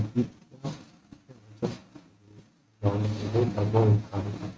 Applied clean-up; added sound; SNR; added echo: neural mask model RNNoise.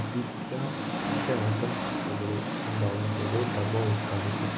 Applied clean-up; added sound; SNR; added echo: none; Engine; 0 dB; none.